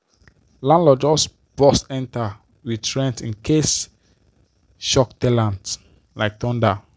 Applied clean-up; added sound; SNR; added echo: none; none; none; none.